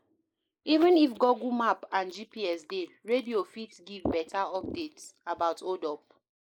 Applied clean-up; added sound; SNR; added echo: neural mask model Resemble Enhance denoiser.